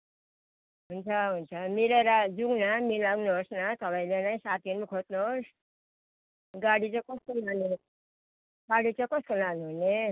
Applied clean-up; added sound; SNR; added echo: none; none; none; none.